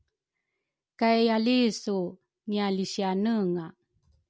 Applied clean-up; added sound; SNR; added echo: none; none; none; none.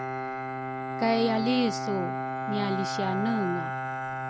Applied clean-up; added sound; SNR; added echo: none; Bowed string instrument; 2 dB; none.